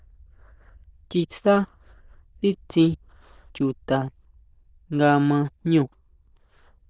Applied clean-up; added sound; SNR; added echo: neural diffusion model UNIVERSE++.